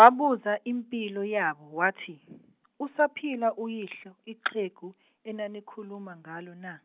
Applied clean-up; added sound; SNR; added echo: none; none; none; none.